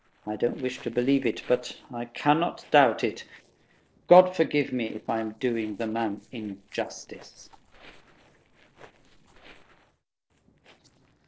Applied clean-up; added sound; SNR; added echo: neural separator model SepFormer DNS4.